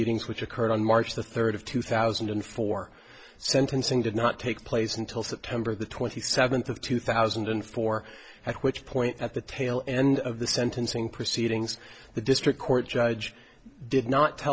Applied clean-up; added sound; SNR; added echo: none; none; none; none.